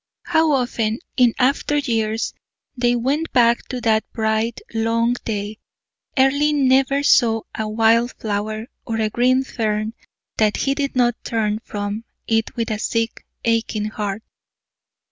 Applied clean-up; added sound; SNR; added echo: none; none; none; none.